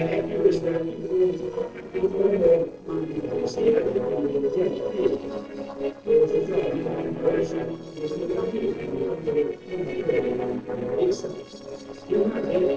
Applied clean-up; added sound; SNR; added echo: neural separator model SepFormer DNS4.